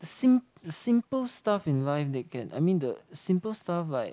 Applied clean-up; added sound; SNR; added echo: none; none; none; none.